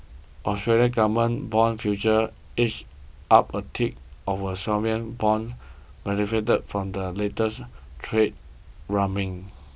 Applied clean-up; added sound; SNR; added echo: none; none; none; none.